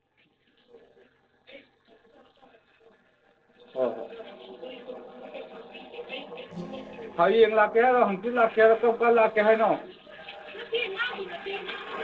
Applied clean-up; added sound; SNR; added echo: neural separator model SepFormer DNS4.